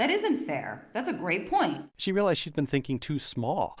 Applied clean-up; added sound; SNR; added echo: none; none; none; none.